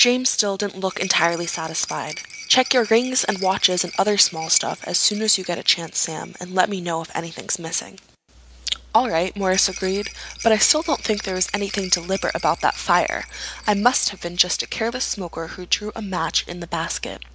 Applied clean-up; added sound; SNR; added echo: none; Rattle; 16 dB; none.